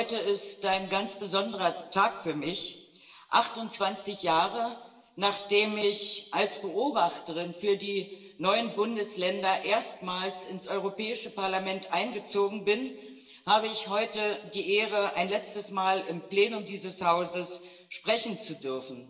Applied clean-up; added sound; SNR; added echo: none; none; none; reverberation time 1.0 s.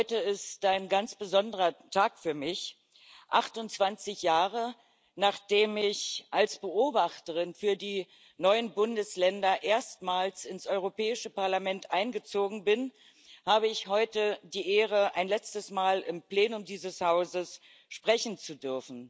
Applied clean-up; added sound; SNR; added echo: none; none; none; none.